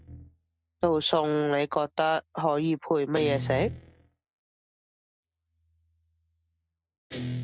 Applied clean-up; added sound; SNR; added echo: neural mask model RNNoise.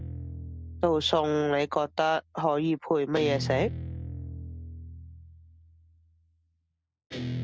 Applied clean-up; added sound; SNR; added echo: none; Guitar; 9 dB; none.